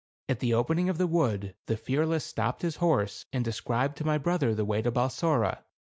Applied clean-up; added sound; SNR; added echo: none; none; none; none.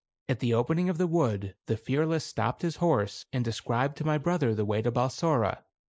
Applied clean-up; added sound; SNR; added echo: neural mask model Resemble Enhance denoiser.